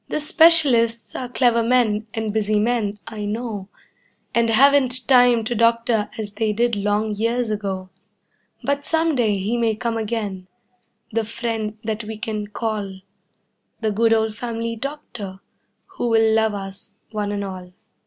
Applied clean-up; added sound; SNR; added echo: none; none; none; none.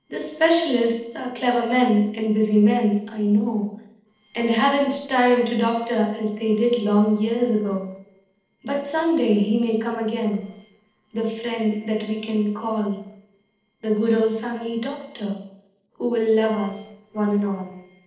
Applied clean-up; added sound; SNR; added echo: neural separator model SepFormer DNS4.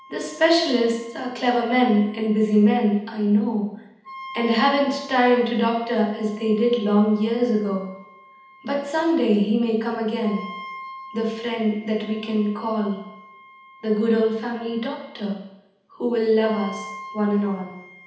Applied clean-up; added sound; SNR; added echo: none; Wind instrument, woodwind instrument; 20 dB; reverberation time 0.8 s.